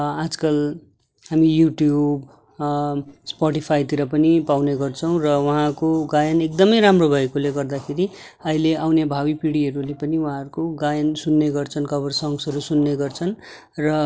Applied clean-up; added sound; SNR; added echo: neural separator model SepFormer DNS4.